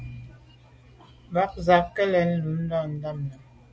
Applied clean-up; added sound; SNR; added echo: none; none; none; none.